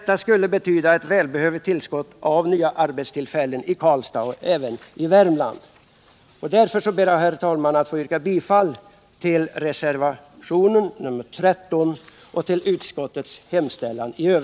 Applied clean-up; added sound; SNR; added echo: none; none; none; none.